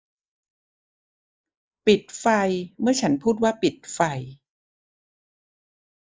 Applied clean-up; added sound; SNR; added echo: neural mask model Resemble Enhance denoiser.